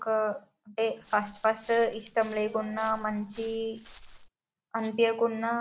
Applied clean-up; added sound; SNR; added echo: none; Walk, footsteps; 20 dB; none.